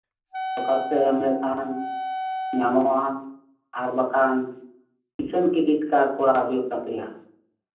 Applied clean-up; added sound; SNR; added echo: none; Wind instrument, woodwind instrument; 7 dB; reverberation time 0.6 s.